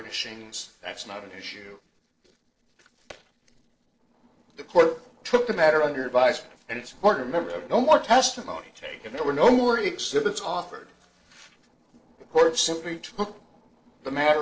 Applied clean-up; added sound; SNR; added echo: neural separator model SepFormer DNS4.